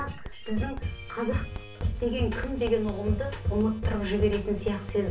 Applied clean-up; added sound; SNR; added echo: none; Writing; 15 dB; reverberation time 0.3 s.